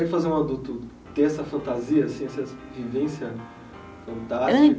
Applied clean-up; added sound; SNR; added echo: none; Piano; 20 dB; none.